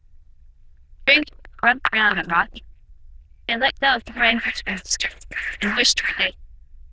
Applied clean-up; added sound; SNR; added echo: neural diffusion model UNIVERSE++.